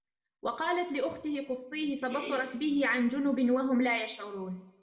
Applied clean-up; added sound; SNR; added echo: none; none; none; reverberation time 0.7 s.